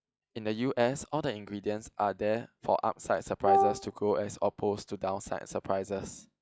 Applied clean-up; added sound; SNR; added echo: classical method log-MMSE.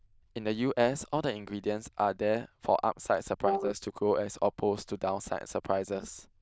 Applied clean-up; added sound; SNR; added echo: neural diffusion model UNIVERSE++.